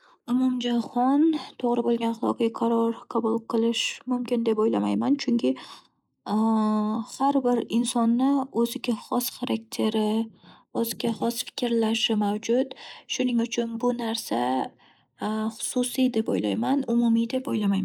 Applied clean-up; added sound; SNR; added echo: neural mask model Resemble Enhance denoiser.